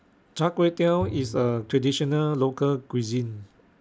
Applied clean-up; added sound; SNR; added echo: none; Bowed string instrument; 16 dB; none.